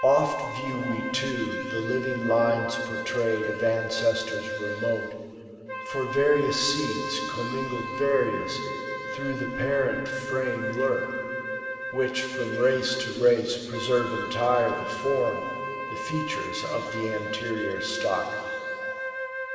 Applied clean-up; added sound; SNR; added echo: none; Wind instrument, woodwind instrument; 6 dB; reverberation time 2.9 s.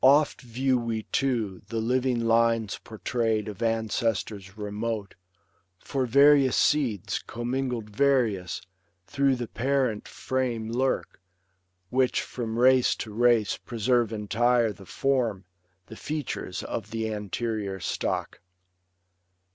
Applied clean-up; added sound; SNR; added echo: none; none; none; none.